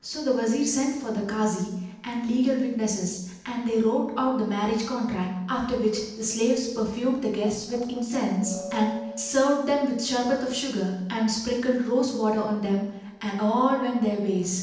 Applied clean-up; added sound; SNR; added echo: neural separator model SepFormer DNS4.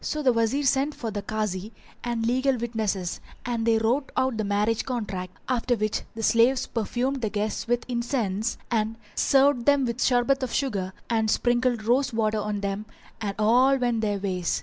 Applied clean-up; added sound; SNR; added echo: none; none; none; none.